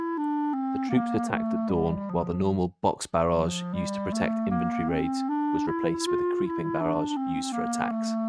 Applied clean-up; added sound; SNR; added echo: neural mask model RNNoise.